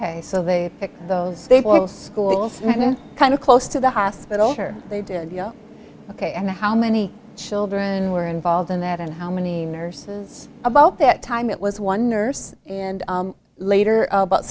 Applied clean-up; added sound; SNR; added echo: none; none; none; none.